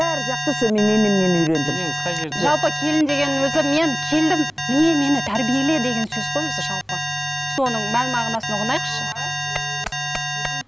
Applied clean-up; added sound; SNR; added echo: none; Alarm; 4 dB; none.